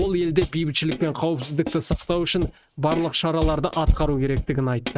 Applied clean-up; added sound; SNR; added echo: neural mask model RNNoise.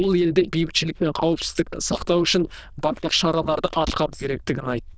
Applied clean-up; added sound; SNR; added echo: neural diffusion model UNIVERSE++.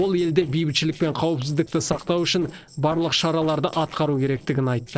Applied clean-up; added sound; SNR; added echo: neural separator model SepFormer DNS4.